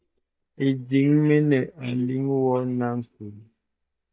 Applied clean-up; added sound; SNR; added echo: neural mask model DeepFilterNet 3.